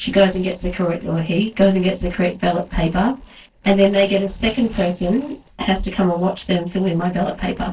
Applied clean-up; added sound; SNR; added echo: neural separator model SepFormer DNS4.